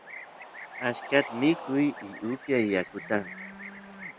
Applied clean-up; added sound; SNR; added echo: none; Cheering + Livestock, farm animals, working animals; 12 dB; none.